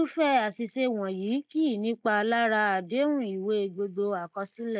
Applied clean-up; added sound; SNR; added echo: neural mask model Resemble Enhance denoiser.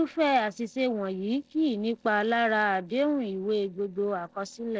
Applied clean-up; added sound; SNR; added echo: neural separator model SepFormer DNS4.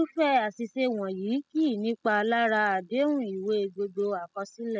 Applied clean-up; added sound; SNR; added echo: classical method spectral subtraction.